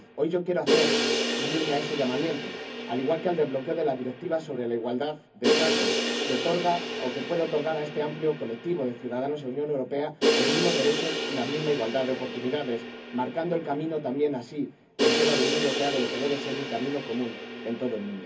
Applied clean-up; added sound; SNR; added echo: none; Crash cymbal; 1 dB; reverberation time 0.3 s.